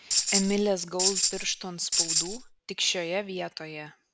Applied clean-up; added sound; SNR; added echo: none; Tambourine; -4 dB; none.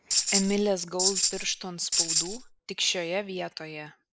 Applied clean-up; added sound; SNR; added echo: neural mask model Resemble Enhance denoiser.